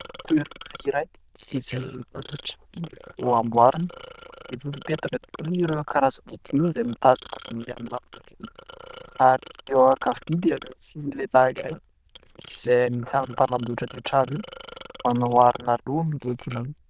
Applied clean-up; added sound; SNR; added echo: neural diffusion model UNIVERSE++.